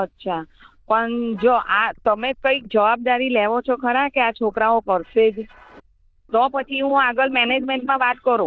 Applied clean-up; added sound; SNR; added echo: neural diffusion model UNIVERSE++.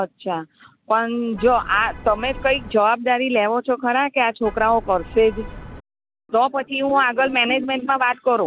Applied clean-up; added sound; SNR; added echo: none; Vehicle horn, car horn, honking; 15 dB; none.